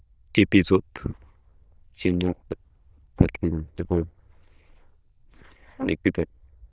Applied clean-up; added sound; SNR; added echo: neural diffusion model UNIVERSE++.